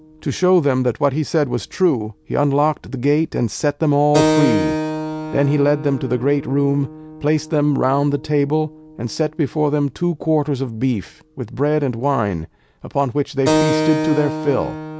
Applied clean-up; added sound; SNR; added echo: none; Keyboard (musical); 7 dB; none.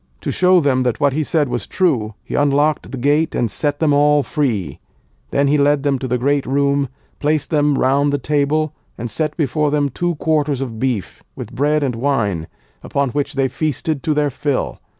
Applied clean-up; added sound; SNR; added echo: none; none; none; none.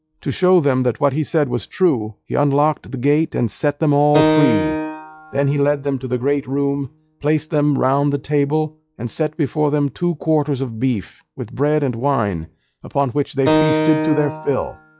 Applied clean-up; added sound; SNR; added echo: classical method log-MMSE.